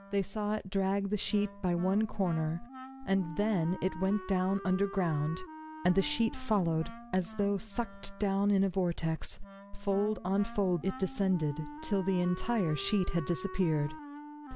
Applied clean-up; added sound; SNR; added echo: none; Wind instrument, woodwind instrument; 15 dB; none.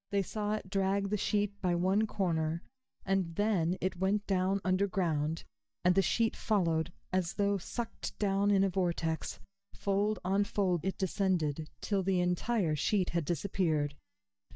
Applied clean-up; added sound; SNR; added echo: neural mask model DeepFilterNet 3.